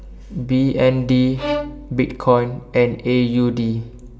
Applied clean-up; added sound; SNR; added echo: none; Bowed string instrument; 10 dB; reverberation time 1.1 s.